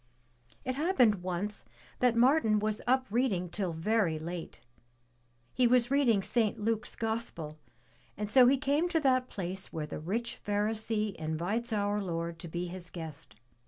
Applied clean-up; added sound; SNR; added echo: none; none; none; none.